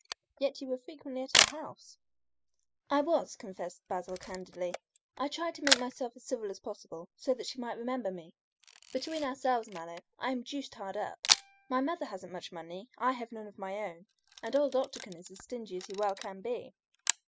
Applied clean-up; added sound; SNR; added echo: classical method spectral subtraction.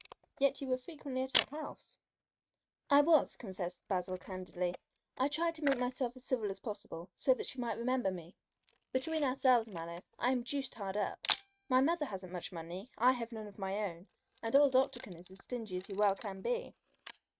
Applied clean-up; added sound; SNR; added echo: neural mask model RNNoise.